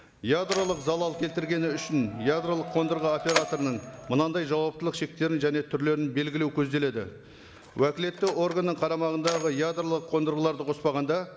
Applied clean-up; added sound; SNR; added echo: none; Crowd + Mechanisms; 13 dB; none.